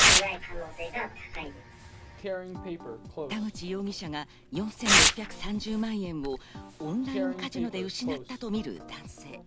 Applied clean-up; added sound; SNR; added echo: none; Tearing; -4 dB; none.